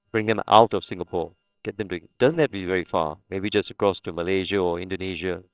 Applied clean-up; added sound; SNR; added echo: neural separator model SepFormer WHAMR!.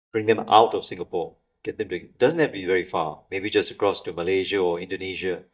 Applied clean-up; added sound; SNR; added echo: neural mask model DeepFilterNet 3.